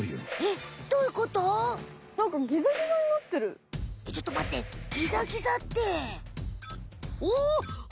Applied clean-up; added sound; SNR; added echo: none; Whoosh, swoosh, swish; 14 dB; none.